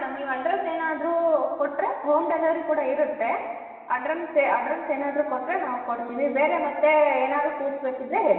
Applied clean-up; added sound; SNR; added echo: none; none; none; reverberation time 1.6 s.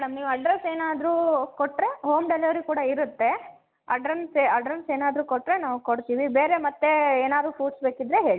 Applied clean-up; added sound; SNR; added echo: none; none; none; none.